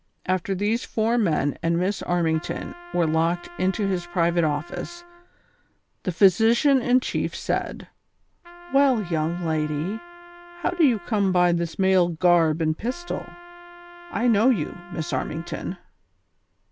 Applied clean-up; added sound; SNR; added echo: none; Trumpet; 20 dB; none.